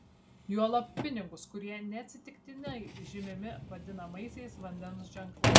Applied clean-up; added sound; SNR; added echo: none; Drawer open or close; -4 dB; none.